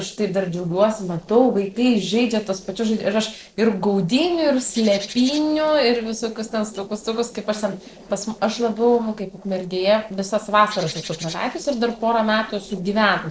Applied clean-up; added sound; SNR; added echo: neural separator model SepFormer DNS4.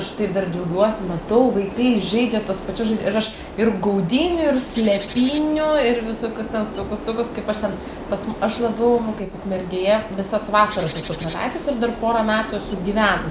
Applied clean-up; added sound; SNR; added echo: none; Bird; 12 dB; none.